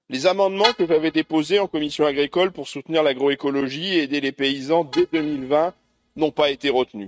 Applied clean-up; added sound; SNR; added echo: neural mask model RNNoise.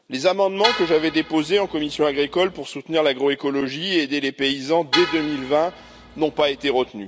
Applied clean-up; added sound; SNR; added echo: none; Vehicle horn, car horn, honking; 9 dB; none.